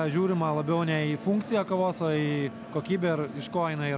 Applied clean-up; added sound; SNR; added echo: none; Wind instrument, woodwind instrument; 18 dB; none.